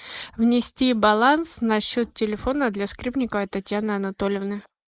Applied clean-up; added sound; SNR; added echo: neural mask model Resemble Enhance denoiser.